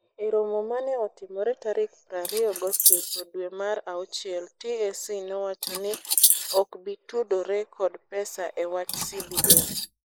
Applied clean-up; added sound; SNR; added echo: neural mask model Resemble Enhance denoiser.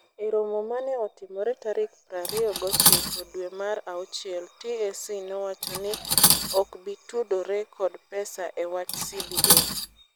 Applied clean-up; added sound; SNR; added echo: none; Cutlery, silverware; -2 dB; none.